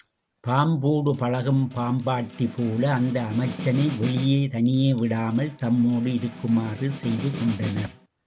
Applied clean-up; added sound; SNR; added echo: none; Snare drum; 13 dB; none.